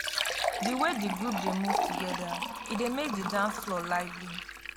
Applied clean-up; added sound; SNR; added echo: none; Fill (with liquid); 0 dB; none.